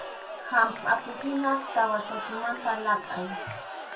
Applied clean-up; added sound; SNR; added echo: none; Crowd / Cheering; 9 dB; reverberation time 0.2 s.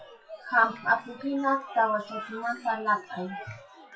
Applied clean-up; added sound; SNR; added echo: classical method WPE with log-MMSE.